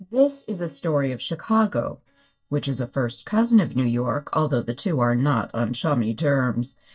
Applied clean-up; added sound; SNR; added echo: neural mask model DeepFilterNet 3.